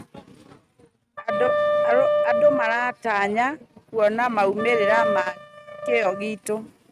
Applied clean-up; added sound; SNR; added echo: neural mask model RNNoise.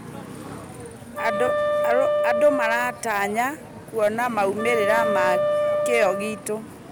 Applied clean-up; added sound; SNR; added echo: none; Wind instrument, woodwind instrument; 0 dB; none.